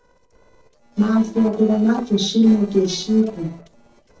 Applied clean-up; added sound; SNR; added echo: neural separator model SepFormer DNS4.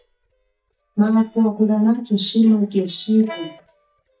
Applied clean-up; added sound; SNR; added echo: neural mask model DeepFilterNet 3.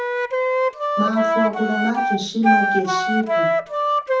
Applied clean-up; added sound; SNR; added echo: none; Wind instrument, woodwind instrument; -4 dB; reverberation time 0.6 s.